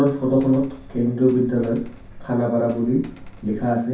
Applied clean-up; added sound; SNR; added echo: none; Coin (dropping); 18 dB; reverberation time 0.6 s.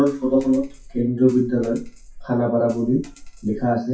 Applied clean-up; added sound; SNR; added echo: classical method WPE with log-MMSE.